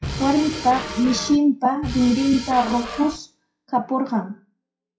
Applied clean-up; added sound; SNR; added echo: classical method WPE with log-MMSE.